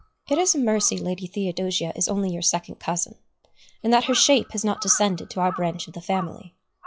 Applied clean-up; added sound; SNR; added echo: classical method log-MMSE.